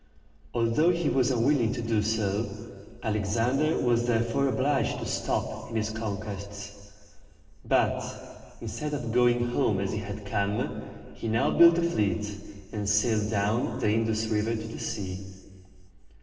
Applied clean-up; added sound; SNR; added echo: none; none; none; reverberation time 2.0 s.